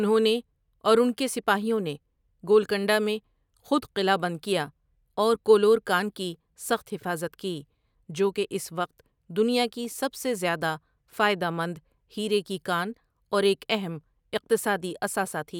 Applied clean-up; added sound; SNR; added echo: none; none; none; none.